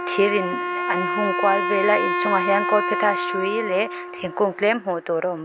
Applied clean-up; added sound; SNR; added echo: none; Wind instrument, woodwind instrument; 3 dB; none.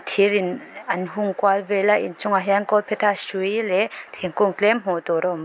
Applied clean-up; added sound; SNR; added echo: none; none; none; none.